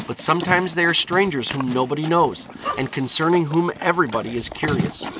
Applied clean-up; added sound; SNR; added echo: none; Livestock, farm animals, working animals; 10 dB; none.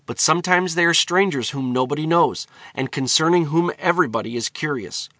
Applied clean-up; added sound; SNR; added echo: none; none; none; none.